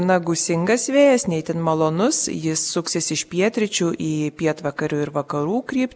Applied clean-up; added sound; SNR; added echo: none; none; none; none.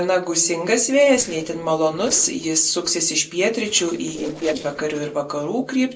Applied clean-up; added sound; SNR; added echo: neural separator model SepFormer DNS4.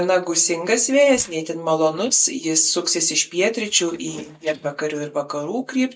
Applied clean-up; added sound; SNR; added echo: neural mask model DeepFilterNet 3.